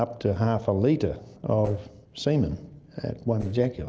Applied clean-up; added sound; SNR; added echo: neural separator model SepFormer DNS4.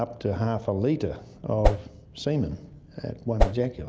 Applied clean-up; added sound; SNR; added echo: none; Whoosh, swoosh, swish; -5 dB; none.